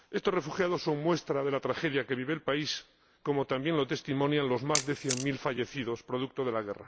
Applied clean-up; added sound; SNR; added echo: none; Camera; 7 dB; none.